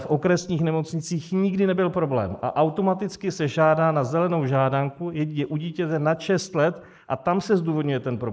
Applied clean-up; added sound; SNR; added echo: neural mask model Resemble Enhance denoiser.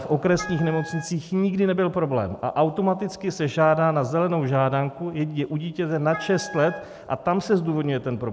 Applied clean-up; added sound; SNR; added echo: none; Wind instrument, woodwind instrument; 15 dB; none.